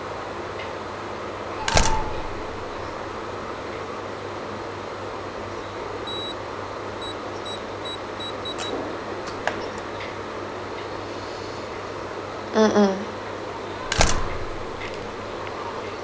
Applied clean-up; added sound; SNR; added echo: none; Slam; 2 dB; none.